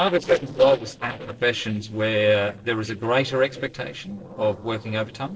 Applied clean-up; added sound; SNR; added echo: neural separator model SepFormer DNS4.